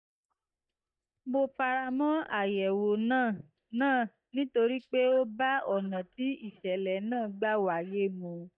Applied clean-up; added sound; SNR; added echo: neural mask model DeepFilterNet 3.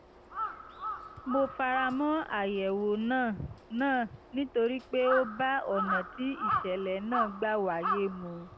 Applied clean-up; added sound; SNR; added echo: none; Crow; 6 dB; none.